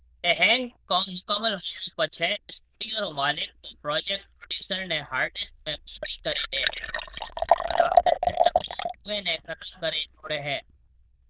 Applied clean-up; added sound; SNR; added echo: neural diffusion model UNIVERSE++.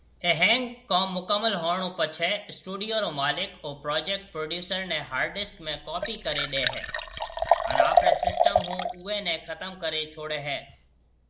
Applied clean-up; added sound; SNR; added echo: none; Liquid; 1 dB; none.